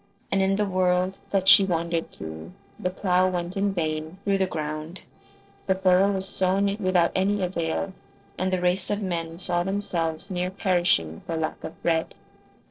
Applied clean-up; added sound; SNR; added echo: neural separator model SepFormer DNS4.